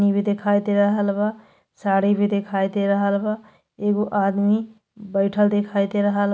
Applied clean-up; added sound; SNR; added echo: none; none; none; none.